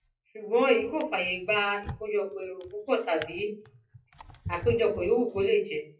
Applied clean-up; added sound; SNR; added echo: classical method WPE with log-MMSE.